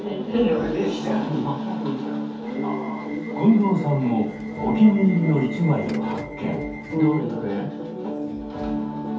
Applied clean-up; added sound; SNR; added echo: none; Subway, metro, underground / Alarm; 16 dB; reverberation time 0.5 s.